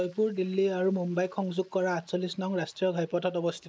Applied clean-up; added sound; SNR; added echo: neural mask model Resemble Enhance denoiser.